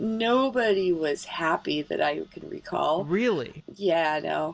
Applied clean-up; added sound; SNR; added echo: none; none; none; none.